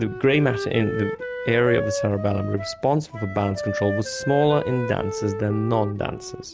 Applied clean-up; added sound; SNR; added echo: none; Wind instrument, woodwind instrument; 8 dB; none.